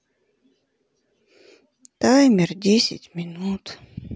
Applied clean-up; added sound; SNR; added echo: none; none; none; none.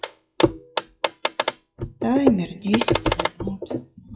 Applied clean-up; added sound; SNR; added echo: classical method WPE with log-MMSE.